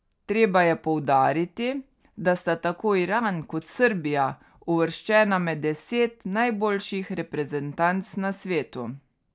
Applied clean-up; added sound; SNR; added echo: none; none; none; none.